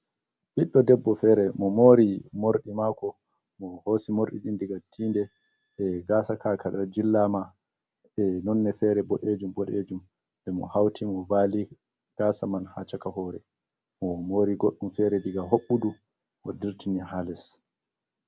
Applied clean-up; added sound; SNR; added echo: none; none; none; none.